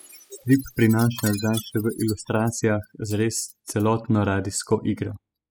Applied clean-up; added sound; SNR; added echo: classical method spectral subtraction.